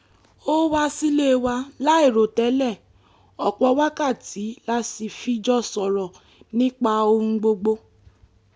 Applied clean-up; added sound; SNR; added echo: none; none; none; none.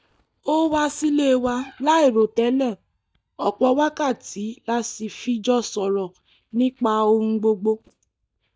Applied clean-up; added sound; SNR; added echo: neural mask model DeepFilterNet 3.